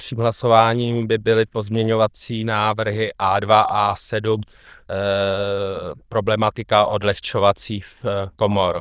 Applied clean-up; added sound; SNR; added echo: neural diffusion model UNIVERSE++.